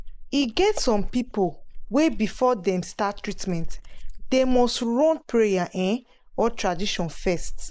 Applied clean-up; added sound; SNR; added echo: neural mask model Resemble Enhance denoiser.